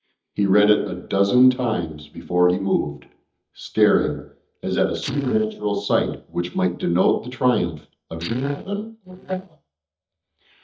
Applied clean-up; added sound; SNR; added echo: neural mask model DeepFilterNet 3.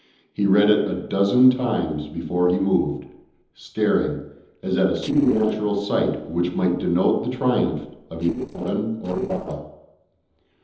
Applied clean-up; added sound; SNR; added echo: neural separator model SepFormer DNS4.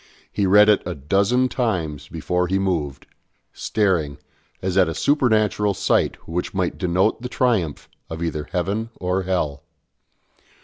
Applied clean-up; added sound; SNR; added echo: none; none; none; none.